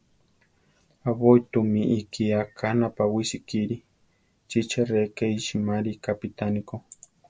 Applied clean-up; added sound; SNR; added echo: none; none; none; none.